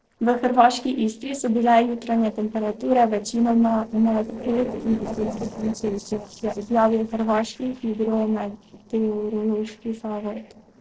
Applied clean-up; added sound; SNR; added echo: neural separator model SepFormer DNS4.